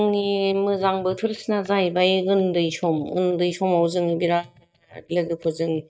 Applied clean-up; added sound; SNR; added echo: neural mask model DeepFilterNet 3.